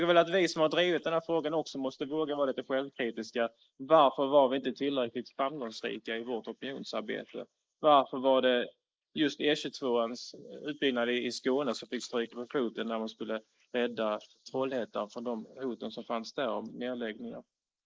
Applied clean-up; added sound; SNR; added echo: neural mask model Resemble Enhance denoiser.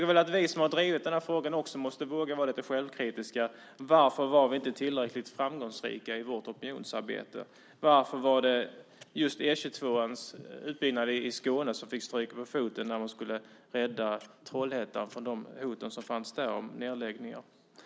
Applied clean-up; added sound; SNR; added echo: none; none; none; none.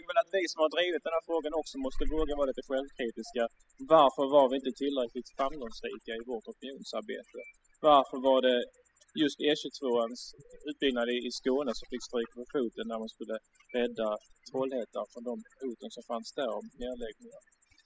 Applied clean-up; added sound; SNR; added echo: classical method spectral subtraction.